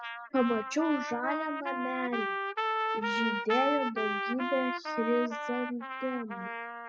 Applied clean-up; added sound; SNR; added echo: classical method spectral subtraction.